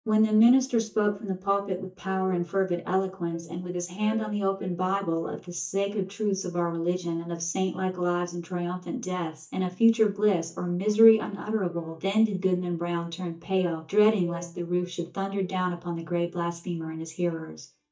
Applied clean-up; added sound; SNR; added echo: neural mask model DeepFilterNet 3.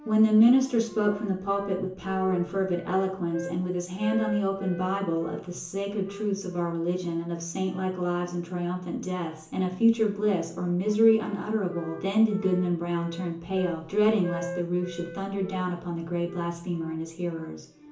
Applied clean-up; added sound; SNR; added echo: none; Wind instrument, woodwind instrument; 16 dB; reverberation time 0.7 s.